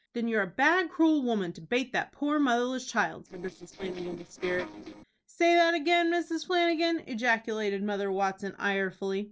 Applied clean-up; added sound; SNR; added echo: neural separator model SepFormer DNS4.